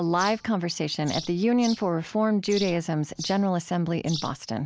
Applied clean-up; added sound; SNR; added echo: none; Bird vocalization, bird call, bird song; 15 dB; none.